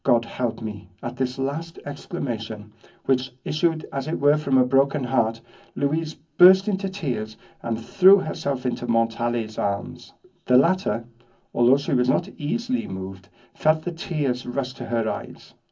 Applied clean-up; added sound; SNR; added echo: none; none; none; reverberation time 0.3 s.